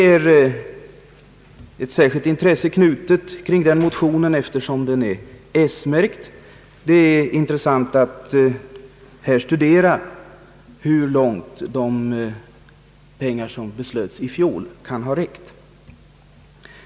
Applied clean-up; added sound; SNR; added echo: none; none; none; none.